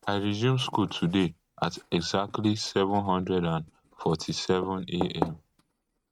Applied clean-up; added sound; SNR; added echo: neural mask model RNNoise.